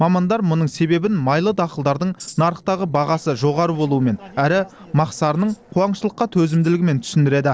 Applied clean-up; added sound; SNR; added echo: neural separator model SepFormer DNS4.